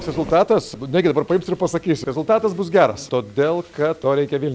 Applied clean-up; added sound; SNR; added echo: none; none; none; none.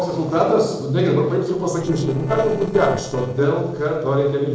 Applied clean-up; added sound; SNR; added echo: neural separator model SepFormer DNS4.